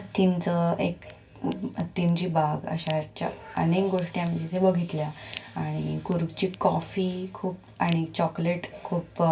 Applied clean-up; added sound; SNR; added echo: none; Crack; 18 dB; reverberation time 0.2 s.